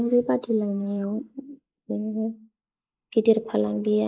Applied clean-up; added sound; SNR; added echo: neural mask model Resemble Enhance denoiser.